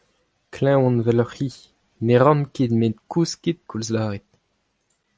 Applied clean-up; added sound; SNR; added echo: none; none; none; none.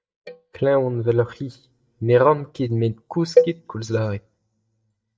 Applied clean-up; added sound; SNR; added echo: neural mask model DeepFilterNet 3.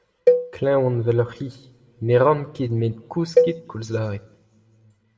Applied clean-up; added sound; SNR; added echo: none; Cowbell; 1 dB; reverberation time 0.8 s.